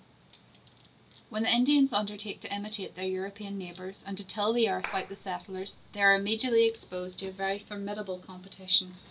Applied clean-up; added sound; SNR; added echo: none; Clapping; 13 dB; none.